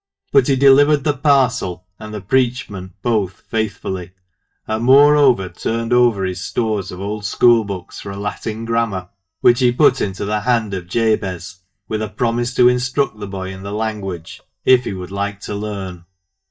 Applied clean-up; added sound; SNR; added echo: neural mask model DeepFilterNet 3.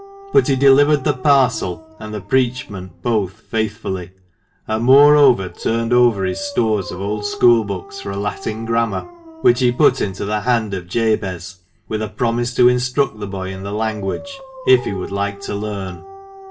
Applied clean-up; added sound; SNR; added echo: none; Dog; 19 dB; reverberation time 0.2 s.